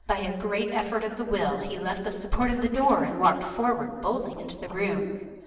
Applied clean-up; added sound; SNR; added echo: neural separator model SepFormer DNS4.